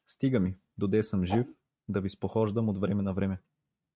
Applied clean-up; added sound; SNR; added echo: neural mask model RNNoise.